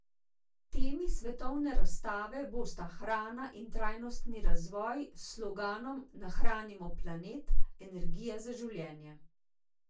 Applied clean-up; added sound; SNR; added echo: none; none; none; reverberation time 0.2 s.